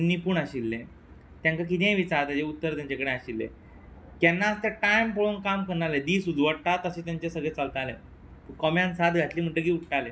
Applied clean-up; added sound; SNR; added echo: none; none; none; none.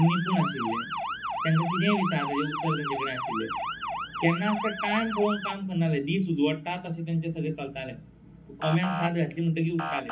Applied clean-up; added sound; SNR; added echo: none; Motor vehicle (road) / Siren; 6 dB; reverberation time 0.4 s.